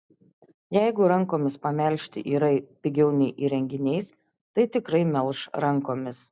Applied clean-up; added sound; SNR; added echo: none; none; none; none.